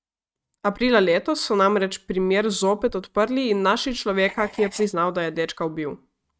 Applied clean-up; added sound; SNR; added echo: neural mask model RNNoise.